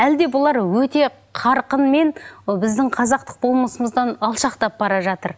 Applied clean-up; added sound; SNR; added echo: none; none; none; none.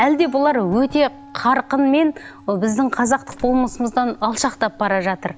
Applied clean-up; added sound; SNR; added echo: none; Doorbell + Wind instrument, woodwind instrument; 20 dB; none.